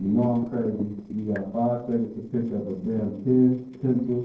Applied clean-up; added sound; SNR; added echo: neural separator model SepFormer DNS4.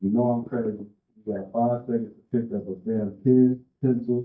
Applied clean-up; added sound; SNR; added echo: neural mask model DeepFilterNet 3.